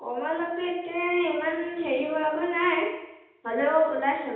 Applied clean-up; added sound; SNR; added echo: none; none; none; reverberation time 0.8 s.